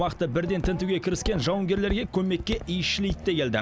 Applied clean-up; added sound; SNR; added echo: none; Walk, footsteps; 10 dB; none.